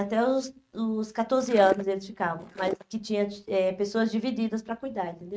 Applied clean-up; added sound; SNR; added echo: neural mask model RNNoise.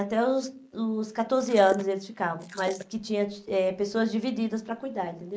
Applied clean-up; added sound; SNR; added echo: neural mask model Resemble Enhance denoiser.